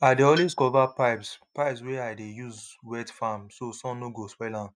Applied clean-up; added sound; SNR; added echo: neural mask model RNNoise.